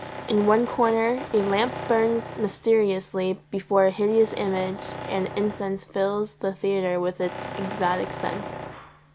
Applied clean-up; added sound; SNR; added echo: none; Tools; 13 dB; none.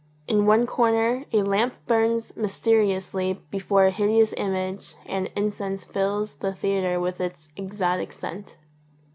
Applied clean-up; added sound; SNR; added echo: none; none; none; none.